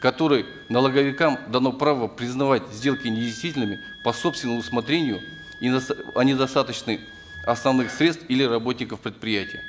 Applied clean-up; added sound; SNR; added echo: none; Wind instrument, woodwind instrument; 18 dB; none.